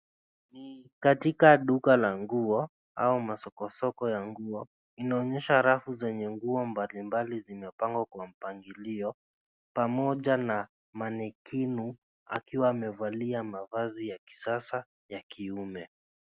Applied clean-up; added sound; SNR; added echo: none; none; none; none.